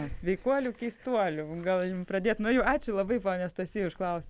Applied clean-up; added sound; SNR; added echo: none; none; none; none.